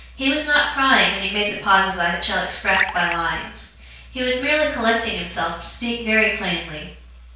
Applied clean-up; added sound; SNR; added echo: neural separator model SepFormer DNS4.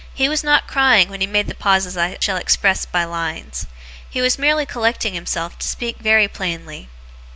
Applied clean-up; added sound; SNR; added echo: none; none; none; none.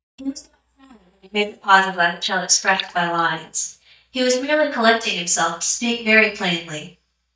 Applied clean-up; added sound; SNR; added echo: neural mask model DeepFilterNet 3.